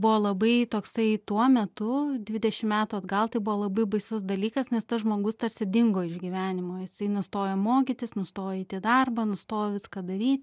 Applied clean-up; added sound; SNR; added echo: none; none; none; none.